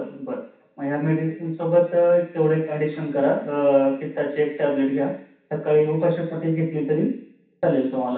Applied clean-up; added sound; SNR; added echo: none; none; none; reverberation time 0.7 s.